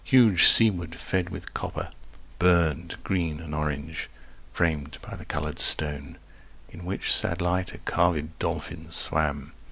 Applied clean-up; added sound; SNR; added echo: none; none; none; none.